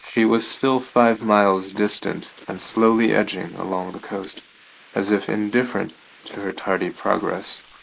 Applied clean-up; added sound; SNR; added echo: neural mask model Resemble Enhance denoiser.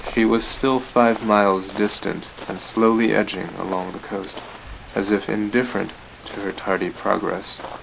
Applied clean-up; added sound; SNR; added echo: none; Rain + Walk, footsteps; 15 dB; none.